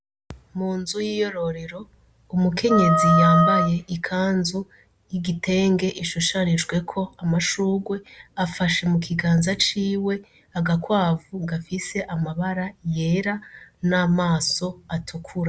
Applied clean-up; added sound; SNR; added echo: none; Wind instrument, woodwind instrument; -2 dB; none.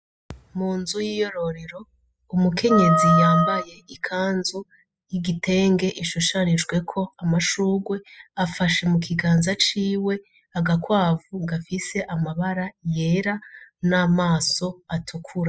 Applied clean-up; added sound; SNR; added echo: classical method spectral subtraction.